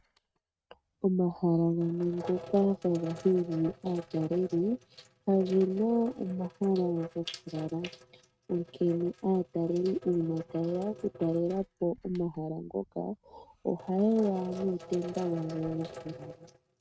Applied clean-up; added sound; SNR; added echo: neural mask model RNNoise.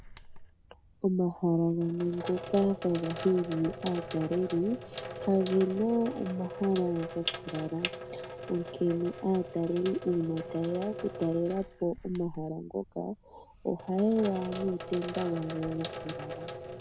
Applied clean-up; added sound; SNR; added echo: none; Sink (filling or washing); 10 dB; none.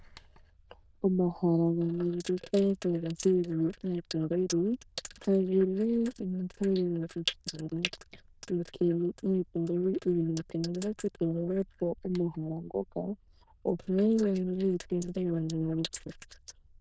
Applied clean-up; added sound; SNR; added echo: neural diffusion model UNIVERSE++.